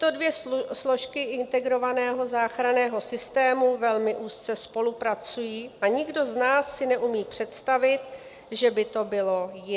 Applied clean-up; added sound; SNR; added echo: none; none; none; none.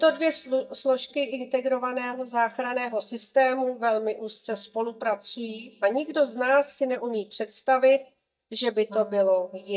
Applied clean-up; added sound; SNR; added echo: neural mask model DeepFilterNet 3.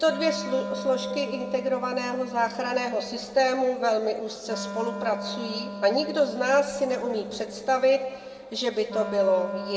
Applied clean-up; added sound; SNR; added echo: none; Wind instrument, woodwind instrument; 11 dB; reverberation time 1.4 s.